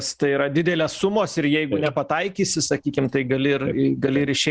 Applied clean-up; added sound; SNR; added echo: neural mask model Resemble Enhance denoiser.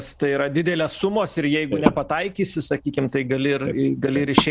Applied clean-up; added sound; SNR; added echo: none; Wood; 7 dB; none.